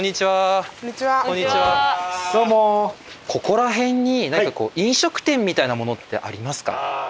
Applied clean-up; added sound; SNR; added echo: none; none; none; none.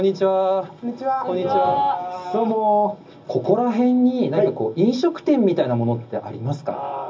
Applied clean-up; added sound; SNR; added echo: none; none; none; reverberation time 0.4 s.